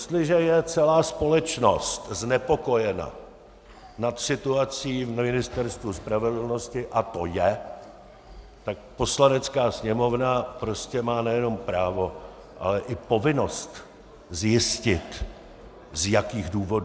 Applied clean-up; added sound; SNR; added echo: none; none; none; none.